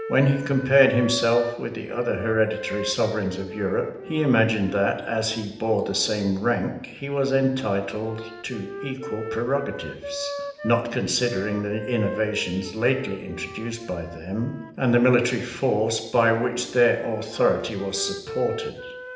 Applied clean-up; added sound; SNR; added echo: none; Wind instrument, woodwind instrument; 13 dB; reverberation time 0.8 s.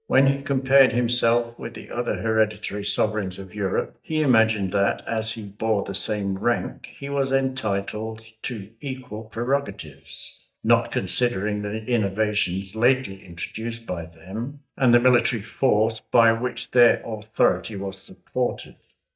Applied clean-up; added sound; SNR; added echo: neural mask model DeepFilterNet 3.